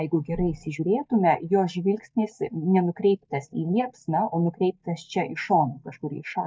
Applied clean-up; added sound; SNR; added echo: neural mask model DeepFilterNet 3.